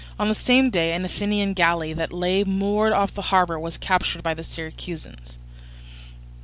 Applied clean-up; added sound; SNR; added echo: none; none; none; none.